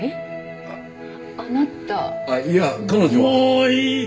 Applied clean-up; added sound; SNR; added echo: none; none; none; reverberation time 0.8 s.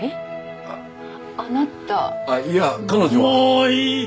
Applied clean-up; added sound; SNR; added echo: none; none; none; none.